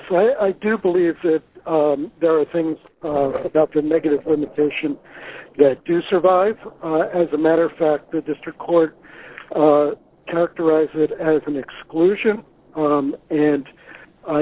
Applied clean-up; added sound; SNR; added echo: neural separator model SepFormer DNS4.